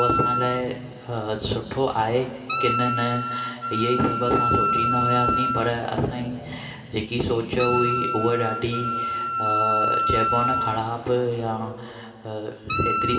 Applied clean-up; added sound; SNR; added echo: none; Wind instrument, woodwind instrument; 1 dB; reverberation time 2.5 s.